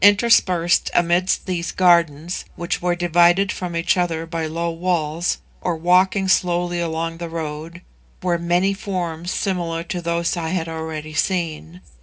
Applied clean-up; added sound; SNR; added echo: none; none; none; reverberation time 0.3 s.